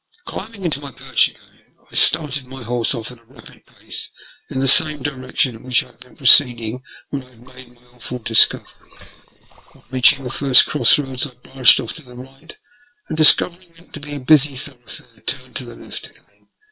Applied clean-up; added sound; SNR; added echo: neural separator model SepFormer WHAM!.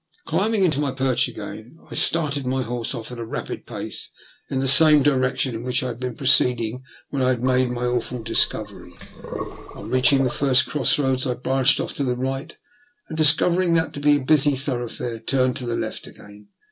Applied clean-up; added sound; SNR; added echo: none; Sink (filling or washing); 12 dB; none.